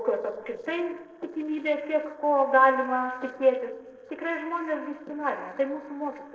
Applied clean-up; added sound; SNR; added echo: neural separator model SepFormer DNS4.